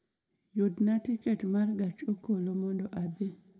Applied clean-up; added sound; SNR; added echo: none; none; none; reverberation time 1.1 s.